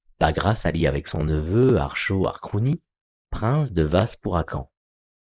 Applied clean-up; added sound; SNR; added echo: neural mask model Resemble Enhance denoiser.